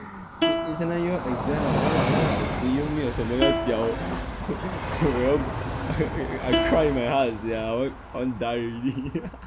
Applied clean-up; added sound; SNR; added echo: none; Train + Plucked string instrument; 1 dB; none.